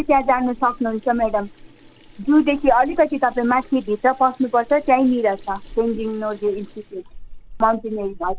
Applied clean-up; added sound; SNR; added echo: none; Sink (filling or washing) / Water tap, faucet; 16 dB; none.